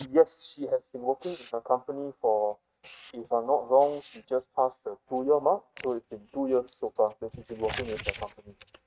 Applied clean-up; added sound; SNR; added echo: neural mask model RNNoise.